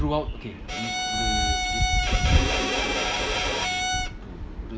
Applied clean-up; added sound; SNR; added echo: none; Bowed string instrument; -1 dB; none.